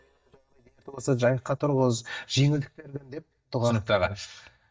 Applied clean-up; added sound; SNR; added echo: neural mask model DeepFilterNet 3.